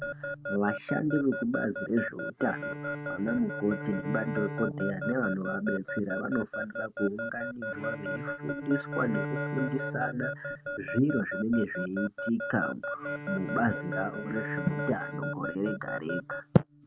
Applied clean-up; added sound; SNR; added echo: neural mask model RNNoise.